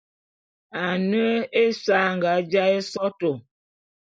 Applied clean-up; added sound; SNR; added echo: none; none; none; none.